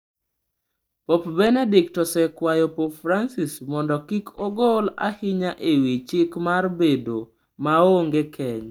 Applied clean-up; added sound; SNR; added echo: neural mask model DeepFilterNet 3.